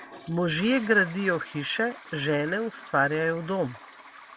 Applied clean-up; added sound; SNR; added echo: none; Toilet flush; 18 dB; none.